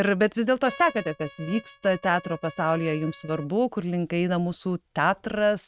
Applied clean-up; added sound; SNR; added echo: neural mask model RNNoise.